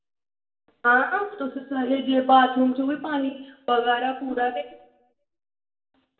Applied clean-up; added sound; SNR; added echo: none; none; none; reverberation time 0.7 s.